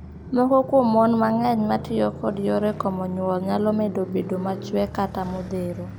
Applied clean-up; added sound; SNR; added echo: none; Motorcycle; 12 dB; none.